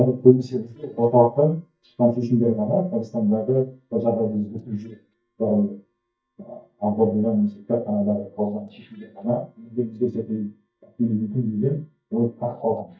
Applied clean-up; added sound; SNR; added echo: neural mask model DeepFilterNet 3.